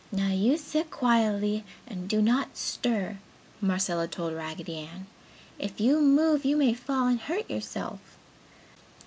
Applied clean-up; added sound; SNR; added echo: none; none; none; none.